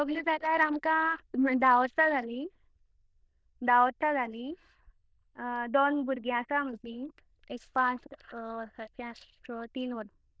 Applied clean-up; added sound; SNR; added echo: neural diffusion model UNIVERSE++.